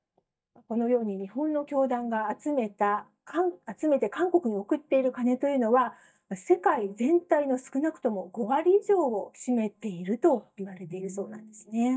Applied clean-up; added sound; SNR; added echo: neural mask model DeepFilterNet 3.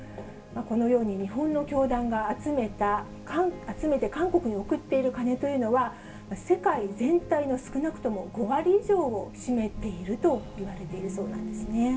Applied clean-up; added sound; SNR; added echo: none; Wind; 19 dB; reverberation time 0.2 s.